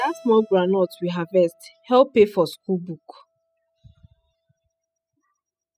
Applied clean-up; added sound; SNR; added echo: classical method spectral subtraction.